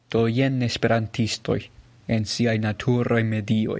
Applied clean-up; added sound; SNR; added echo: none; none; none; none.